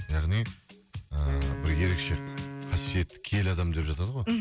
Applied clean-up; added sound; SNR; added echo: none; Wind instrument, woodwind instrument; 11 dB; none.